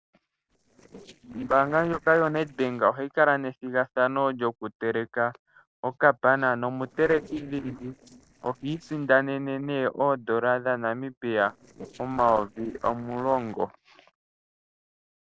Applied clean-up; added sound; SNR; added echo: neural separator model SepFormer DNS4.